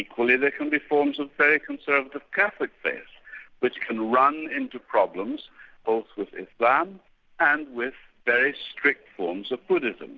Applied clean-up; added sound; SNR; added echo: none; none; none; none.